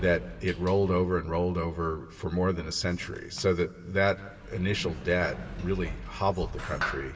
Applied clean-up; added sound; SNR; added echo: none; Sliding door; 12 dB; reverberation time 2.9 s.